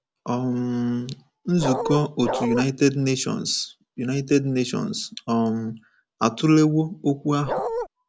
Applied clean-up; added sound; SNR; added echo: none; Bark; 3 dB; none.